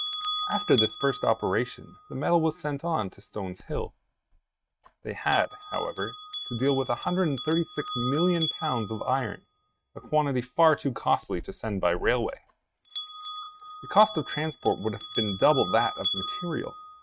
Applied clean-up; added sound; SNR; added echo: neural mask model RNNoise.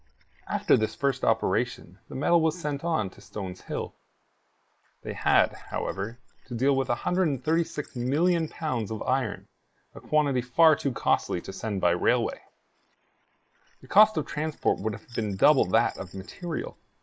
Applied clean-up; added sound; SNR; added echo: neural mask model Resemble Enhance denoiser.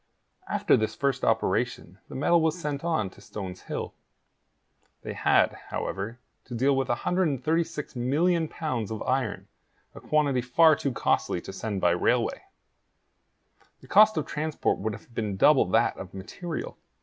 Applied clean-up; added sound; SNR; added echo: none; none; none; none.